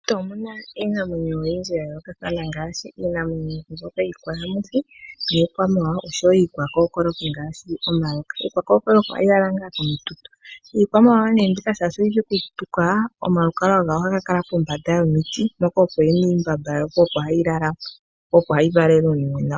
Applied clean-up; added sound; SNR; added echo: none; none; none; none.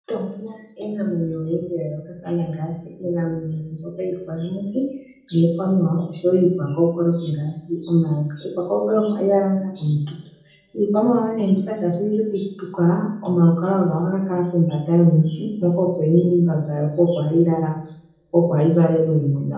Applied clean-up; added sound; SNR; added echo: none; none; none; reverberation time 0.7 s.